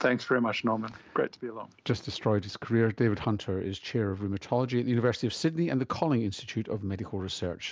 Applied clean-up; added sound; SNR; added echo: none; none; none; none.